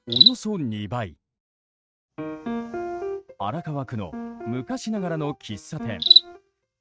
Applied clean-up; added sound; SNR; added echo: neural mask model RNNoise.